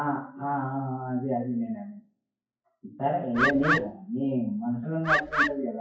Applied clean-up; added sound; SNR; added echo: classical method WPE with log-MMSE.